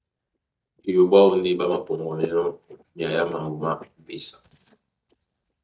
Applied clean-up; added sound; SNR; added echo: neural mask model DeepFilterNet 3.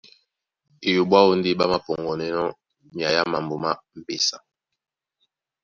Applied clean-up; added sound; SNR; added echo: none; none; none; none.